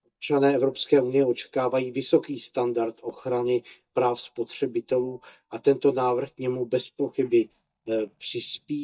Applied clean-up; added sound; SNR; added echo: neural mask model DeepFilterNet 3.